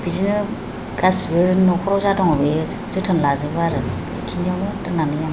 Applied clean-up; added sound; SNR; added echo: none; none; none; none.